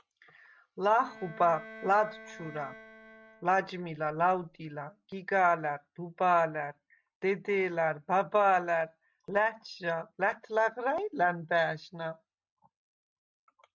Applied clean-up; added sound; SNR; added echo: none; Bowed string instrument; 19 dB; none.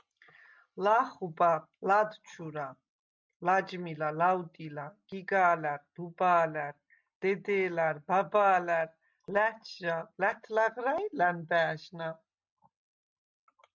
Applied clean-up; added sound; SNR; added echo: none; none; none; none.